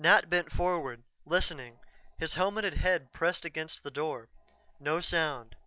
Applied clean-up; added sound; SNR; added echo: none; none; none; none.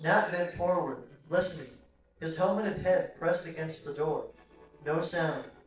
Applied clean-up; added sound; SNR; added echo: neural separator model SepFormer DNS4.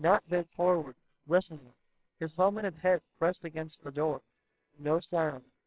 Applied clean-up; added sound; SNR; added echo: neural separator model SepFormer WHAMR!.